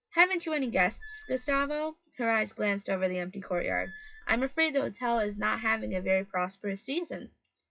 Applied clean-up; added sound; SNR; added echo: classical method WPE with log-MMSE.